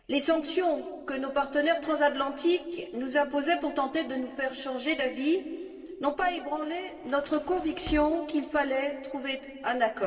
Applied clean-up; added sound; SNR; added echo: neural separator model SepFormer DNS4.